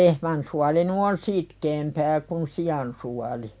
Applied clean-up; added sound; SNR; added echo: none; none; none; none.